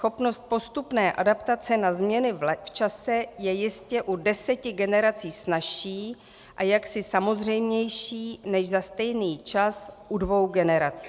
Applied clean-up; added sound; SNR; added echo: none; none; none; none.